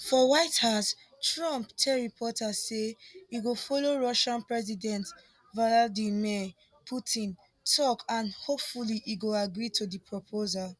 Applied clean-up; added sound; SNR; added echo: none; none; none; none.